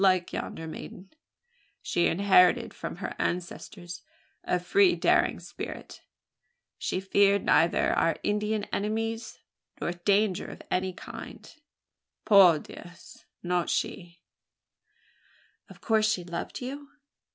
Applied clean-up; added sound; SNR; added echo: none; none; none; none.